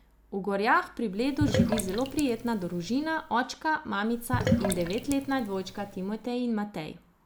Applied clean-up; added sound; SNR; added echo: none; Sink (filling or washing); 3 dB; none.